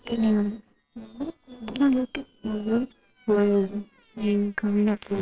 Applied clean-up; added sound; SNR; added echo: neural separator model SepFormer WHAMR!.